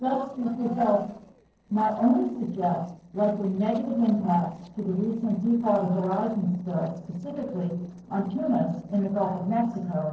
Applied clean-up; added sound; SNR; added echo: neural separator model SepFormer DNS4.